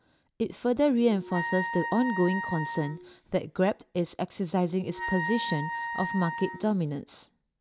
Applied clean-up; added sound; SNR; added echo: none; Wind instrument, woodwind instrument; 7 dB; none.